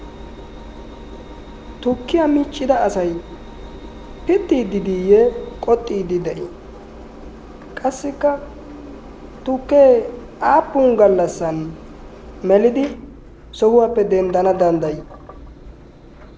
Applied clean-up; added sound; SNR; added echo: none; Engine; 17 dB; none.